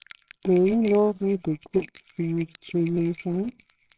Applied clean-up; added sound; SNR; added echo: neural separator model SepFormer WHAMR!.